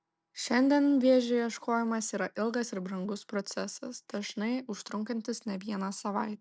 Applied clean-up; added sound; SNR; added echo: none; none; none; none.